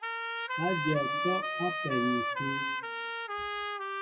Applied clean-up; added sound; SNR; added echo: classical method WPE with log-MMSE.